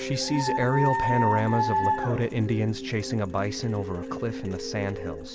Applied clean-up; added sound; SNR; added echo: none; Dog; 0 dB; none.